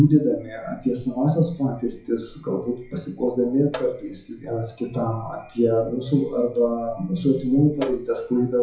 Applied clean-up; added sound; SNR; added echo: classical method WPE with log-MMSE.